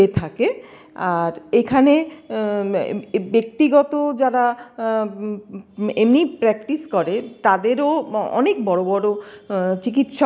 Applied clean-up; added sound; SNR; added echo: none; none; none; none.